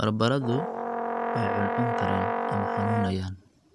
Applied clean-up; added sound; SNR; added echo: none; Brass instrument; 0 dB; none.